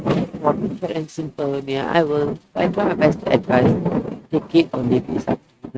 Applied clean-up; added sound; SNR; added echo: neural mask model RNNoise.